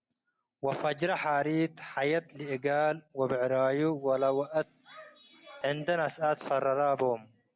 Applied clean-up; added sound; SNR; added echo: none; none; none; none.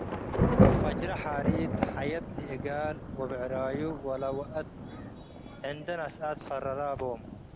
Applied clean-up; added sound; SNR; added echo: none; Thunder / Rain; -4 dB; none.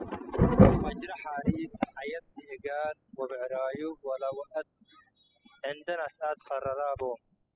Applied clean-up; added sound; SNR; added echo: classical method spectral subtraction.